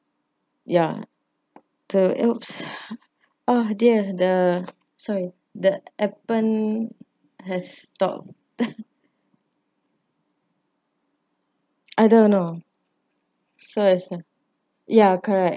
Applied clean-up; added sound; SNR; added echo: none; none; none; none.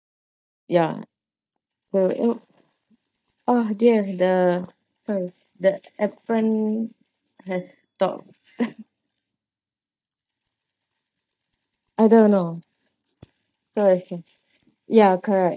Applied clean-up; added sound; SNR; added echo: neural mask model DeepFilterNet 3.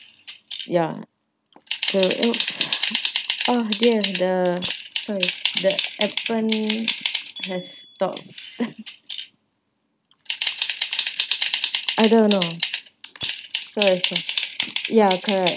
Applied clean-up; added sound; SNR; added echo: none; Typing; 4 dB; none.